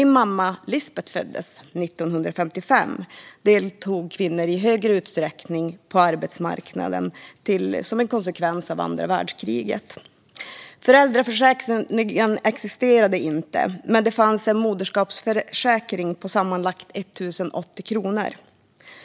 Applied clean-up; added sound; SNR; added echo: none; none; none; none.